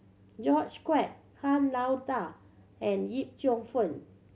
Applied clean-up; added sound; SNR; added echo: none; none; none; none.